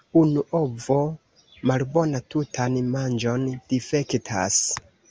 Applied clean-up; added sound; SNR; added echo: none; none; none; none.